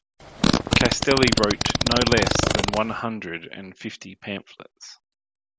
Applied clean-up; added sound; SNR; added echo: none; Fart; -5 dB; none.